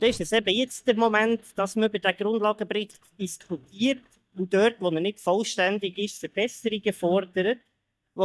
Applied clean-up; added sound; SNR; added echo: neural mask model DeepFilterNet 3.